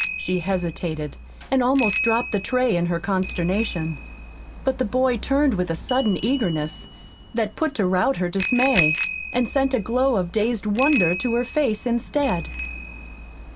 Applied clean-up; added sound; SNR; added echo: none; Bicycle bell; 8 dB; none.